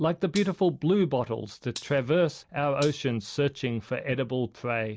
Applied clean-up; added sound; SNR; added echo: none; Gunshot, gunfire; 20 dB; none.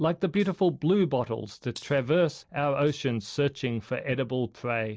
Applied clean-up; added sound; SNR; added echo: neural separator model SepFormer DNS4.